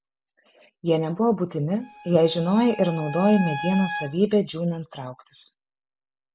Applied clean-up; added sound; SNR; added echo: none; Bowed string instrument; 11 dB; none.